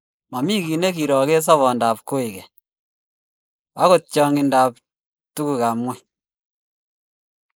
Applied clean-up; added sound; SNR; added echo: neural mask model Resemble Enhance denoiser.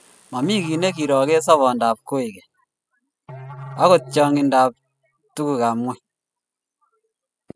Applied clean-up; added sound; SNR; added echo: classical method spectral subtraction.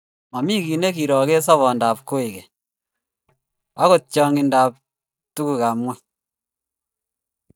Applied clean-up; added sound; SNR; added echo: neural mask model DeepFilterNet 3.